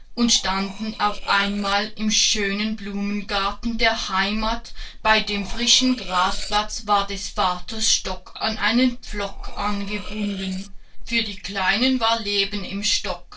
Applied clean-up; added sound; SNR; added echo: neural separator model SepFormer DNS4.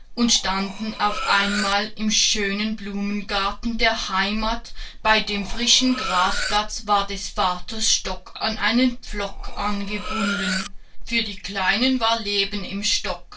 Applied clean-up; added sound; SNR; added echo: none; Cutlery, silverware; 9 dB; reverberation time 0.2 s.